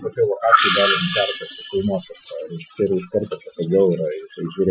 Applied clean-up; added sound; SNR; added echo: classical method Wiener filter.